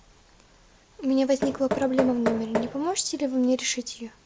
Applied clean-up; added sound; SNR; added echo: none; Knock; 7 dB; none.